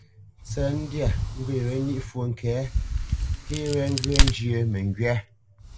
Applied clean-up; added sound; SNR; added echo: none; Crack; 0 dB; none.